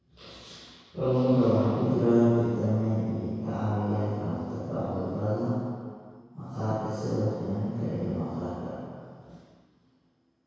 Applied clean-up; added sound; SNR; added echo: none; none; none; reverberation time 2.0 s.